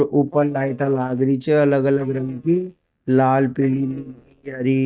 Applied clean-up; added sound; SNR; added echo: neural mask model DeepFilterNet 3.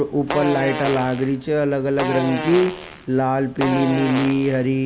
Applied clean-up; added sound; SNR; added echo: none; Fart; 8 dB; none.